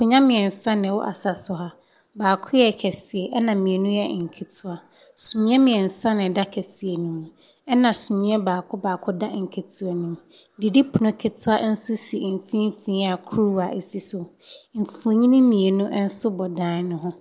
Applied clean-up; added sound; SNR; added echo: none; none; none; none.